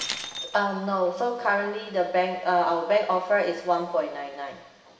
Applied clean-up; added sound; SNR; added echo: none; Shatter; 16 dB; reverberation time 2.0 s.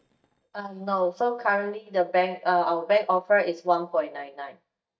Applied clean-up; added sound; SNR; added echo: neural mask model DeepFilterNet 3.